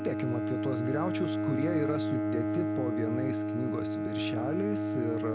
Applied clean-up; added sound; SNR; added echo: none; Bowed string instrument; -3 dB; none.